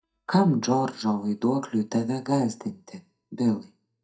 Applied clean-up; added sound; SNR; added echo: neural mask model DeepFilterNet 3.